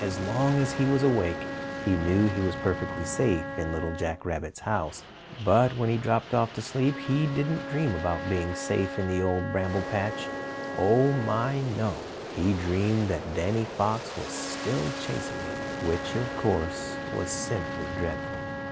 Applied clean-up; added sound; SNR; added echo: none; Wind instrument, woodwind instrument + Aircraft; 7 dB; none.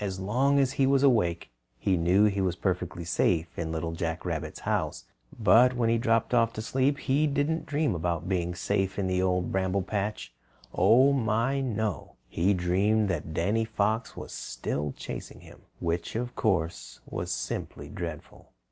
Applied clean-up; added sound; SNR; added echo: none; none; none; none.